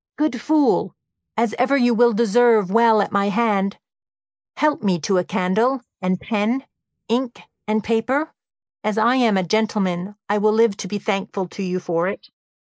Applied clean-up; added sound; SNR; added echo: neural mask model Resemble Enhance denoiser.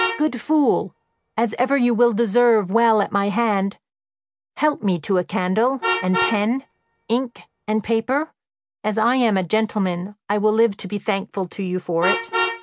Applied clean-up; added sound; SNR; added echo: none; Vehicle horn, car horn, honking; 10 dB; none.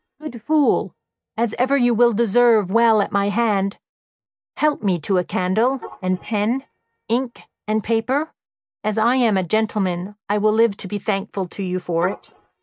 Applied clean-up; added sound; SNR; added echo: neural mask model DeepFilterNet 3.